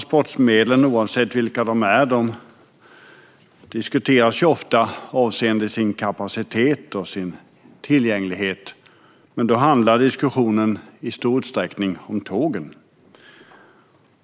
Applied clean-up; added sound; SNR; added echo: none; none; none; none.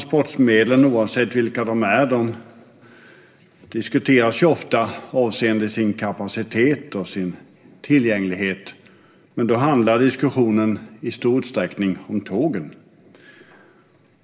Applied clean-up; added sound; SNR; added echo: none; none; none; reverberation time 0.9 s.